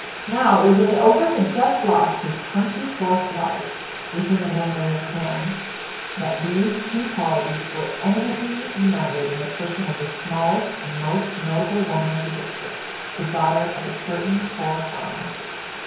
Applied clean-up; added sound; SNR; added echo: none; Boiling; 9 dB; reverberation time 1.0 s.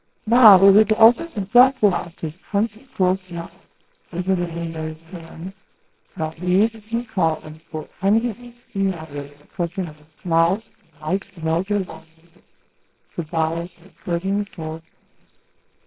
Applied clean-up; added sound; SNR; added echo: neural separator model SepFormer WHAMR!.